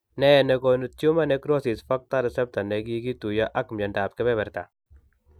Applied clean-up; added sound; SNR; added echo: none; none; none; none.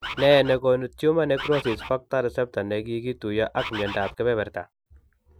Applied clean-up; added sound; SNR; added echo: none; Bird; 9 dB; none.